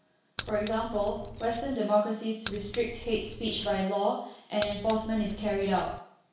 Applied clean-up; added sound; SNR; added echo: none; Keys jangling; 2 dB; reverberation time 0.6 s.